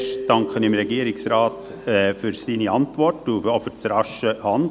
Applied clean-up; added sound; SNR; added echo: none; Keyboard (musical); 14 dB; none.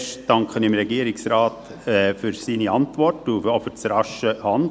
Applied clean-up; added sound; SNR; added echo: none; none; none; none.